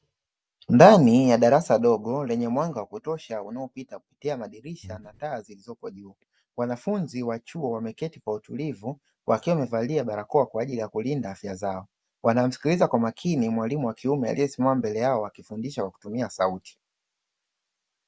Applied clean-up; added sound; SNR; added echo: none; Breathing; 19 dB; none.